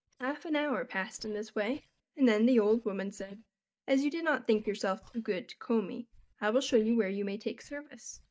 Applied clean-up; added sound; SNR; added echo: neural mask model DeepFilterNet 3.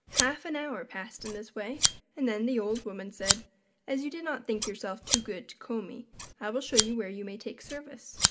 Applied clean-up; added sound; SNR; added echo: none; Scissors; 0 dB; reverberation time 0.4 s.